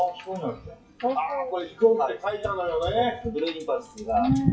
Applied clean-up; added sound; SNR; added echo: classical method WPE with log-MMSE.